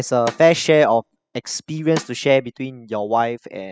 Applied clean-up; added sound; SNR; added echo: classical method spectral subtraction.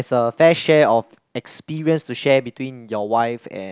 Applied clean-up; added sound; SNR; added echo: none; none; none; none.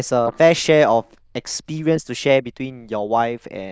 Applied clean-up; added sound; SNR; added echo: neural diffusion model UNIVERSE++.